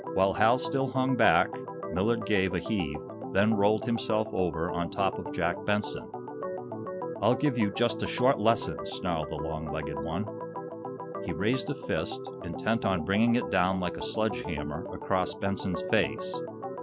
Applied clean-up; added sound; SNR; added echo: none; Organ; 7 dB; none.